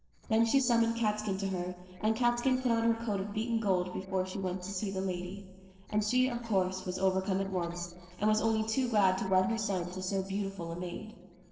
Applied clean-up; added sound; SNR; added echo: neural separator model SepFormer DNS4.